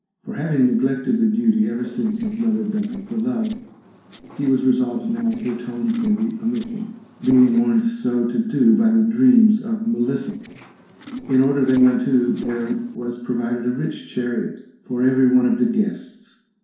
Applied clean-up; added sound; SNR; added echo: neural separator model SepFormer DNS4.